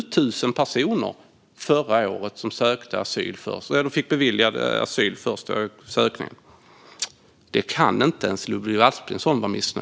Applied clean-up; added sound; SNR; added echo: none; none; none; none.